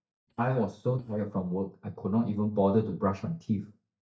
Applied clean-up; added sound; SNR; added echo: neural mask model DeepFilterNet 3.